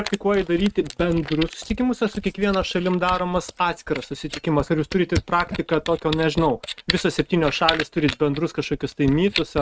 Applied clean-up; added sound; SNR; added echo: neural mask model RNNoise.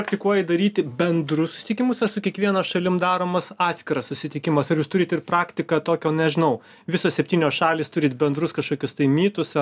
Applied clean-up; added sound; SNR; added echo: none; none; none; none.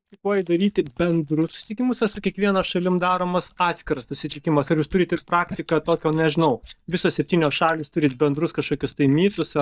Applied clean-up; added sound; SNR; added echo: neural mask model DeepFilterNet 3.